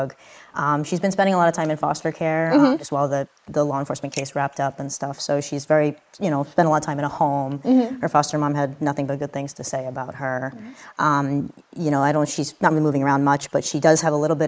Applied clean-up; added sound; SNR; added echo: neural mask model Resemble Enhance denoiser.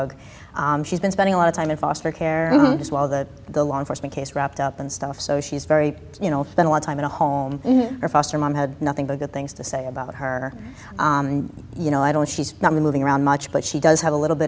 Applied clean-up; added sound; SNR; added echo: none; none; none; none.